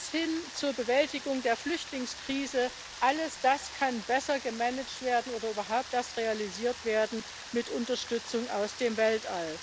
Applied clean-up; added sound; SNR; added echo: none; Rain; 13 dB; none.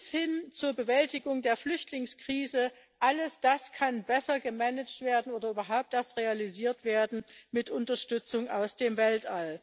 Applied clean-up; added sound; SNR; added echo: none; none; none; none.